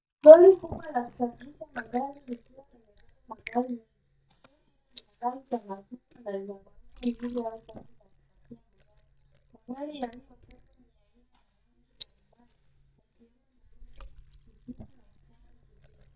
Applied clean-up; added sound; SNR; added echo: neural mask model DeepFilterNet 3.